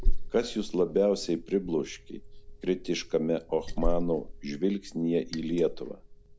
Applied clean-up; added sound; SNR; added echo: none; Liquid; 2 dB; none.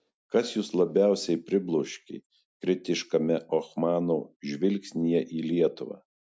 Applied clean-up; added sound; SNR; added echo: none; none; none; none.